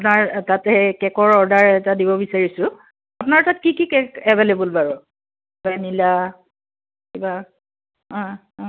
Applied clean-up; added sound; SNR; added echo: none; none; none; none.